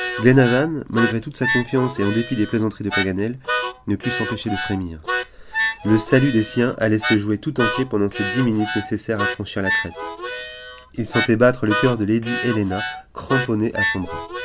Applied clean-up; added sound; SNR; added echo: none; Harmonica; 6 dB; none.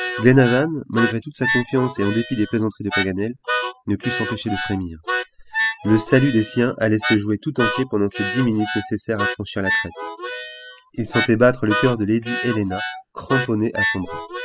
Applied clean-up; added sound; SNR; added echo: classical method spectral subtraction.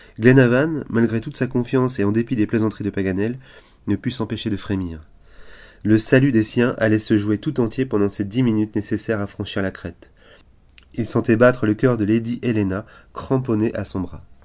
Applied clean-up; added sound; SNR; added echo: none; none; none; none.